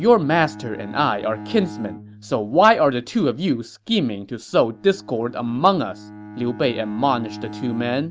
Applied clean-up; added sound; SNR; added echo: none; Bowed string instrument; 16 dB; none.